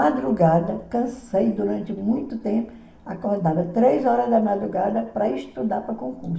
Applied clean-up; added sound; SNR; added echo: none; none; none; reverberation time 0.6 s.